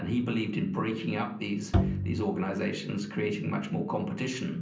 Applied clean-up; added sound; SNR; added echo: none; Bowed string instrument; 0 dB; reverberation time 0.6 s.